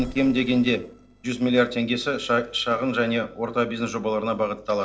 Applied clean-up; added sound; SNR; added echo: neural separator model SepFormer DNS4.